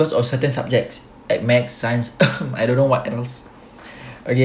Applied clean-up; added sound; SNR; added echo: none; none; none; none.